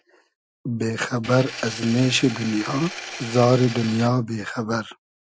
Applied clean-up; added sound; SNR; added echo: none; Engine; 11 dB; none.